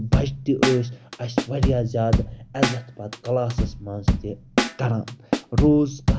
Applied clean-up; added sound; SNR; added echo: none; Drum / Drum kit; 0 dB; none.